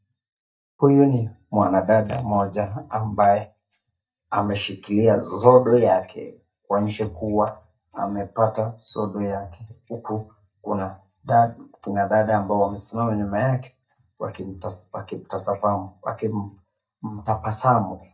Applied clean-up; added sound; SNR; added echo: neural mask model DeepFilterNet 3.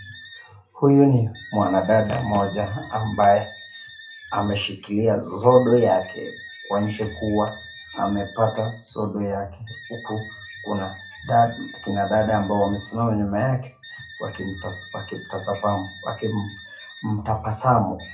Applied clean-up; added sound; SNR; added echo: none; Wind instrument, woodwind instrument; 19 dB; reverberation time 0.3 s.